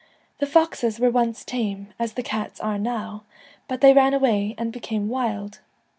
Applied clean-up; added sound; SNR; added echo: none; none; none; none.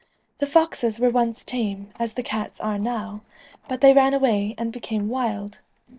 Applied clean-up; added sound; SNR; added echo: neural separator model SepFormer DNS4.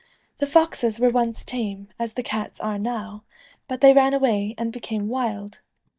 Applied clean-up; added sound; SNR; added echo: neural mask model DeepFilterNet 3.